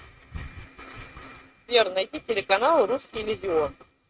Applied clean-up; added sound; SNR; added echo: neural mask model RNNoise.